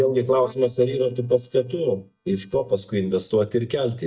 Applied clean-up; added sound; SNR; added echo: neural mask model DeepFilterNet 3.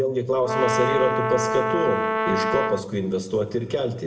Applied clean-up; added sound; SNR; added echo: none; Brass instrument; 0 dB; reverberation time 1.1 s.